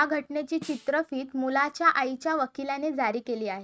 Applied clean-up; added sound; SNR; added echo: neural mask model RNNoise.